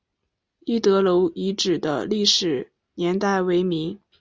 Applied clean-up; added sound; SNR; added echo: none; none; none; none.